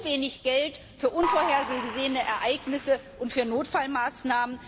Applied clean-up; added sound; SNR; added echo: none; Applause / Crowd; 9 dB; none.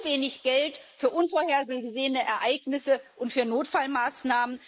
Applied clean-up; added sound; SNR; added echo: neural mask model Resemble Enhance denoiser.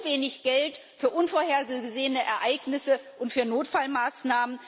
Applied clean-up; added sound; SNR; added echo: none; none; none; none.